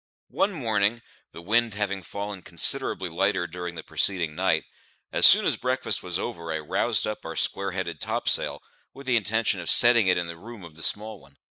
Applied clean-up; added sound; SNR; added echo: neural mask model Resemble Enhance denoiser.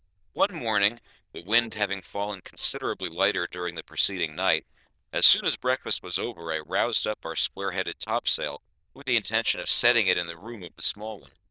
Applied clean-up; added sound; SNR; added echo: neural diffusion model UNIVERSE++.